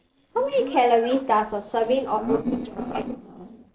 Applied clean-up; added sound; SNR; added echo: neural separator model SepFormer DNS4.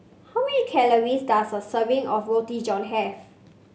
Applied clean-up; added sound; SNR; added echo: none; none; none; none.